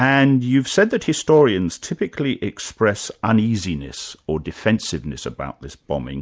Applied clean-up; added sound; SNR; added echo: none; none; none; none.